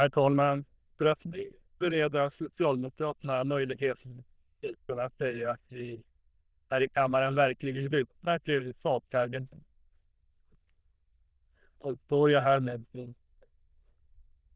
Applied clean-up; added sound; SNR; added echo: neural diffusion model UNIVERSE++.